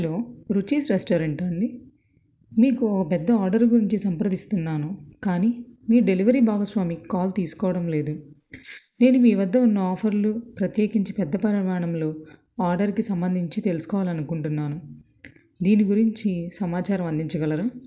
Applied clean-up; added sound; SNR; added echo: neural mask model Resemble Enhance denoiser.